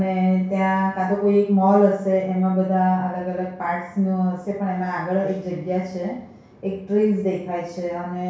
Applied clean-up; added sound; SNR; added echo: none; none; none; reverberation time 0.6 s.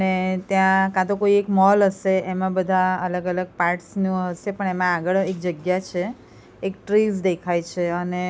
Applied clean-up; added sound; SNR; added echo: none; none; none; none.